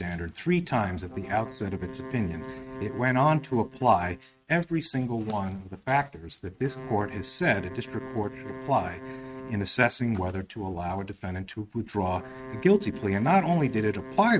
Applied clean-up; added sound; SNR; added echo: neural mask model RNNoise.